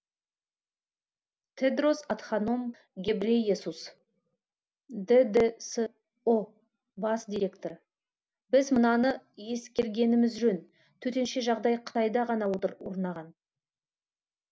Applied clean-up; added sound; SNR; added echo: none; none; none; none.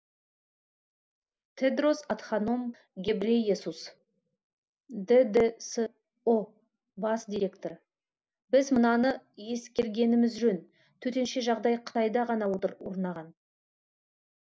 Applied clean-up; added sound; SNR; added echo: neural mask model Resemble Enhance denoiser.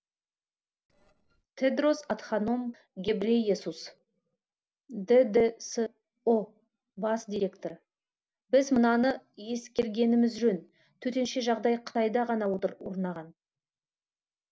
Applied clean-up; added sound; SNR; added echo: neural separator model SepFormer DNS4.